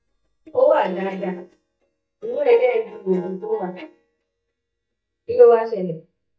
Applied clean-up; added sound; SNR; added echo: neural mask model DeepFilterNet 3.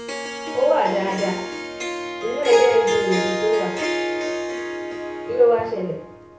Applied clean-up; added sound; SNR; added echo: none; Harp; 2 dB; reverberation time 0.6 s.